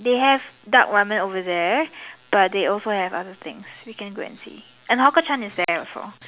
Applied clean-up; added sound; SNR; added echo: none; none; none; none.